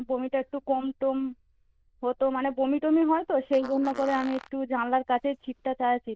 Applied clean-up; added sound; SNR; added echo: neural diffusion model UNIVERSE++.